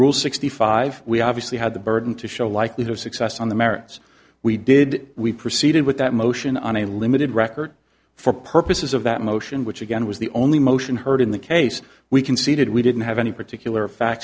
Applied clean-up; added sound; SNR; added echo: none; none; none; none.